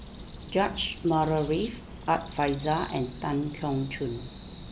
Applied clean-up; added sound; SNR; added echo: none; Bird vocalization, bird call, bird song; 12 dB; none.